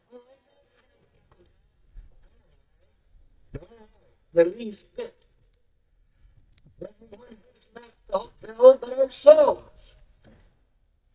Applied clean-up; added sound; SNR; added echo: neural mask model DeepFilterNet 3.